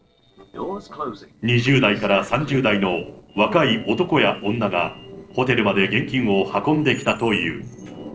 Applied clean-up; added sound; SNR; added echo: neural separator model SepFormer DNS4.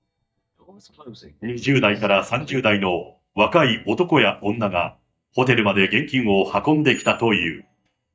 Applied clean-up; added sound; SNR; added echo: neural mask model DeepFilterNet 3.